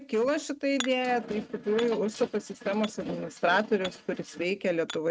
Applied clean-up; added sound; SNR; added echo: neural mask model RNNoise.